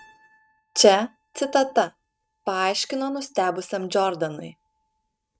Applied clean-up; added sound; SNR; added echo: neural mask model RNNoise.